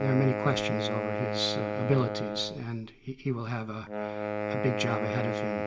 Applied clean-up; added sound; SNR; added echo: none; Wind instrument, woodwind instrument; 2 dB; reverberation time 0.5 s.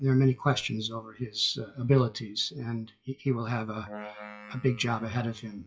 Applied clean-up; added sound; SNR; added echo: classical method WPE with log-MMSE.